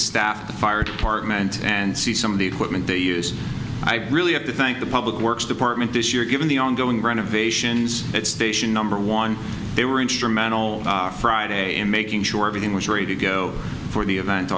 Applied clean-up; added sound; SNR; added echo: none; none; none; none.